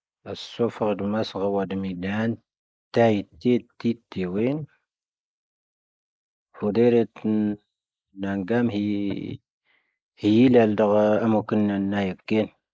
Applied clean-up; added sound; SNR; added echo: neural mask model Resemble Enhance denoiser.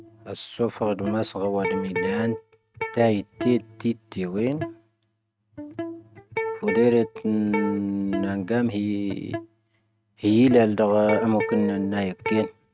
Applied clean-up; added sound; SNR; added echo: neural mask model RNNoise.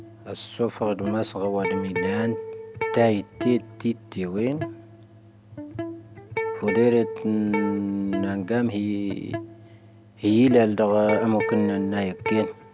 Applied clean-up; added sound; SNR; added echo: none; Electric guitar; 8 dB; none.